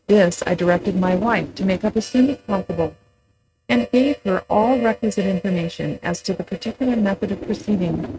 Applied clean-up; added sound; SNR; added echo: neural mask model RNNoise.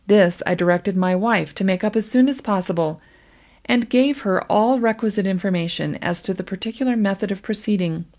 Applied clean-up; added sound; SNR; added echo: none; none; none; none.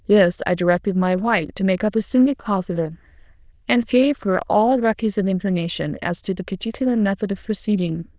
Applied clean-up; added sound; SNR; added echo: neural diffusion model UNIVERSE++.